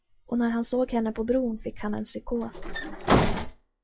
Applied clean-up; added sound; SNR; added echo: classical method WPE with log-MMSE.